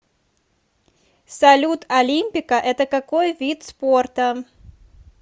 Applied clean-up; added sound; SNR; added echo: none; none; none; none.